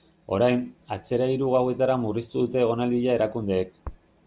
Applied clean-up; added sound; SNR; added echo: none; none; none; none.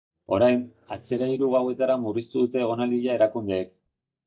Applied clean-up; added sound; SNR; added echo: neural mask model DeepFilterNet 3.